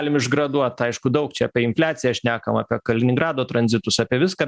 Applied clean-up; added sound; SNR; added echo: none; none; none; none.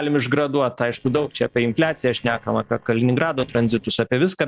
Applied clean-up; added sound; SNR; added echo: neural separator model SepFormer DNS4.